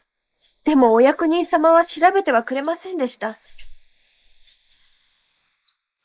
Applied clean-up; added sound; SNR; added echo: neural mask model Resemble Enhance denoiser.